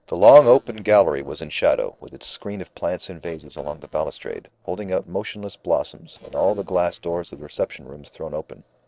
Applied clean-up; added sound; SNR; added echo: neural separator model SepFormer DNS4.